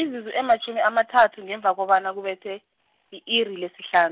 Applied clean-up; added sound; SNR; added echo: none; none; none; none.